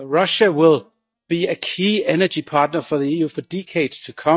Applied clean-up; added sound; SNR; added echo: neural mask model DeepFilterNet 3.